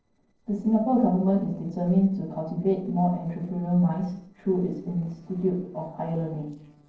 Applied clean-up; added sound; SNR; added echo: neural separator model SepFormer DNS4.